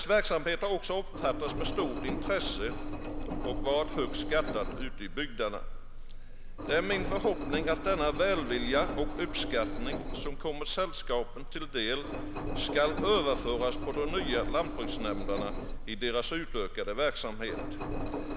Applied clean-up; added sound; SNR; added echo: none; Engine; 2 dB; none.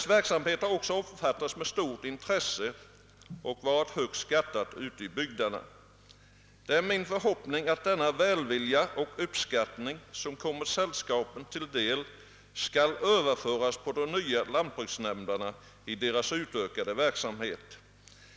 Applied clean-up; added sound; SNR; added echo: none; none; none; none.